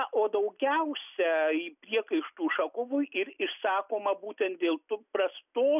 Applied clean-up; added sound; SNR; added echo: none; none; none; none.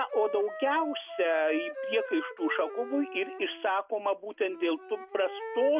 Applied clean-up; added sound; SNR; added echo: none; Wind instrument, woodwind instrument; 10 dB; none.